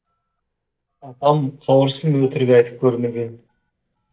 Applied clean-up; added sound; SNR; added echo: neural mask model DeepFilterNet 3.